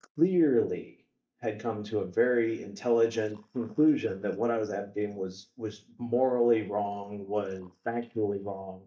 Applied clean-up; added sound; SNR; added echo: neural mask model DeepFilterNet 3.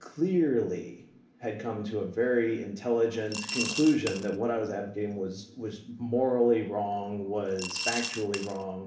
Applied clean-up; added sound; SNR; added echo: none; Coin (dropping) / Glass; 7 dB; reverberation time 0.5 s.